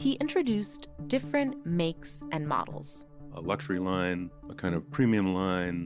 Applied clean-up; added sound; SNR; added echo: none; none; none; none.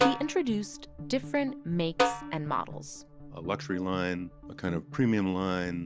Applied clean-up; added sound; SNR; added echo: none; Snare drum; 2 dB; none.